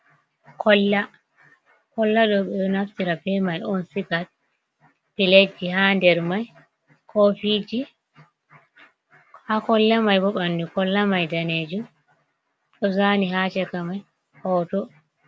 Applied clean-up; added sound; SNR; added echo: none; none; none; none.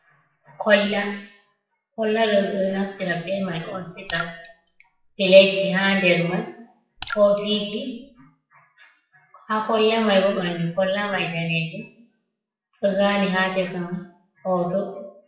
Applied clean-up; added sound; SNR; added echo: classical method WPE with log-MMSE.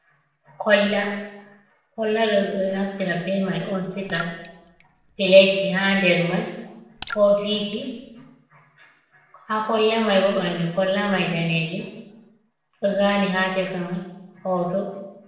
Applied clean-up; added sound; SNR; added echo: neural separator model SepFormer DNS4.